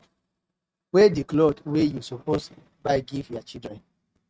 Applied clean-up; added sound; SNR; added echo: neural mask model RNNoise.